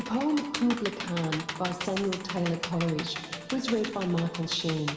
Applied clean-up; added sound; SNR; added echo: none; Computer keyboard; 8 dB; reverberation time 2.8 s.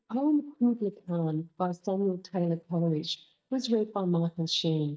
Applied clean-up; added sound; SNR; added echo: neural mask model DeepFilterNet 3.